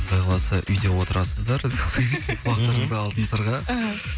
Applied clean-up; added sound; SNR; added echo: none; none; none; none.